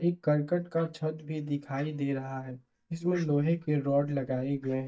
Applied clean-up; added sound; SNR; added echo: neural mask model DeepFilterNet 3.